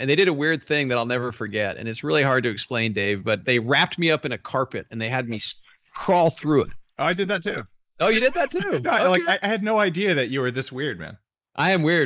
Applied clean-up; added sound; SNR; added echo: neural mask model Resemble Enhance denoiser.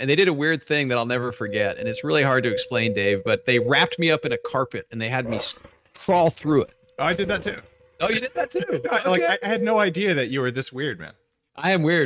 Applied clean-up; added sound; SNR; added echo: neural mask model RNNoise.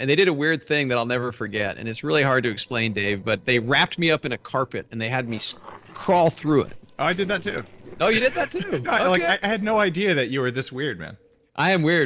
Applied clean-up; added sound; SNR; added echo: neural separator model SepFormer DNS4.